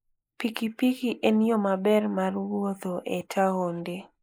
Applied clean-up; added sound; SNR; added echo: neural mask model Resemble Enhance denoiser.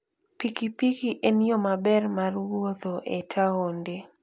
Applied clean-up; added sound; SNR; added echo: none; none; none; none.